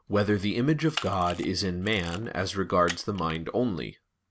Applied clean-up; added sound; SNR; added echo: none; Camera; 14 dB; none.